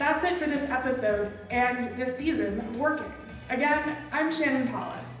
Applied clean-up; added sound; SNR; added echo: none; none; none; reverberation time 0.9 s.